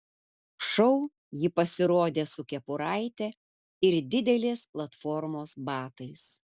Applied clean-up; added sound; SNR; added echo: none; none; none; none.